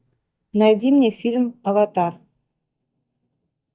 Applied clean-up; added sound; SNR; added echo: neural mask model DeepFilterNet 3.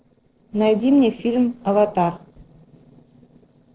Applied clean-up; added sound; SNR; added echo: neural separator model SepFormer DNS4.